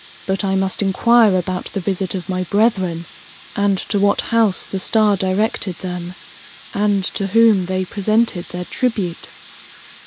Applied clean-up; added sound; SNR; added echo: none; Sink (filling or washing) / Water tap, faucet; 19 dB; none.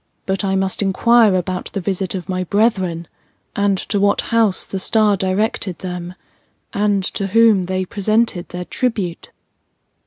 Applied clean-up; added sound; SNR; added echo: none; none; none; none.